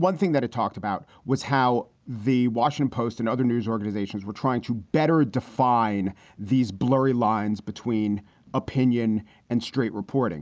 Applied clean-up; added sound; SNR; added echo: none; none; none; none.